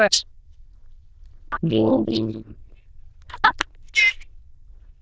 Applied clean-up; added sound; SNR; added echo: neural diffusion model UNIVERSE++.